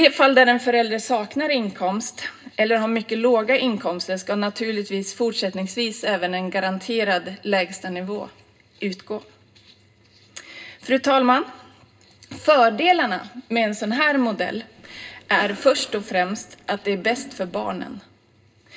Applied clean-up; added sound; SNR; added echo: none; Cough; 20 dB; reverberation time 0.2 s.